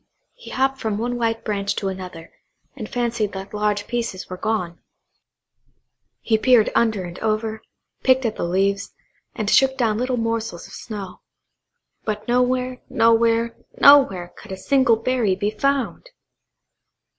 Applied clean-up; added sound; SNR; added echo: none; none; none; none.